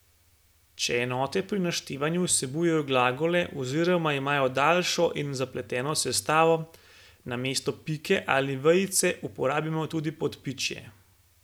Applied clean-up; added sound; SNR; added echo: none; none; none; none.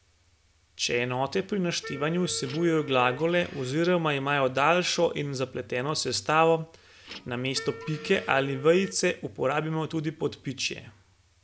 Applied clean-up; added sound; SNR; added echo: none; Printer + Wind instrument, woodwind instrument; 16 dB; none.